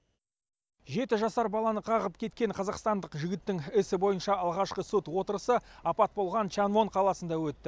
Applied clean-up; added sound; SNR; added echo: none; none; none; none.